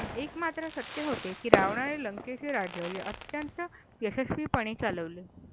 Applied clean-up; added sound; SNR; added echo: none; Fireworks; 0 dB; none.